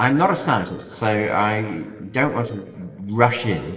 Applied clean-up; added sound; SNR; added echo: neural separator model SepFormer DNS4.